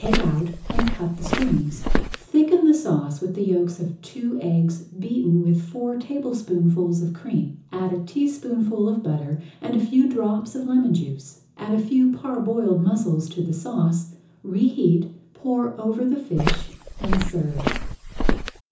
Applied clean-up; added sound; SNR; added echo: none; Walk, footsteps; 1 dB; reverberation time 0.6 s.